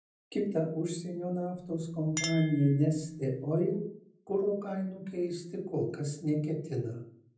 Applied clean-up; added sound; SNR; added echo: none; Chink, clink; 17 dB; reverberation time 0.6 s.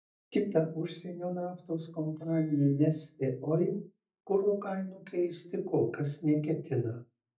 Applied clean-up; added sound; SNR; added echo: neural mask model DeepFilterNet 3.